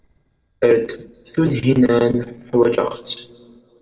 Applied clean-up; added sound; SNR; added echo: neural separator model SepFormer DNS4.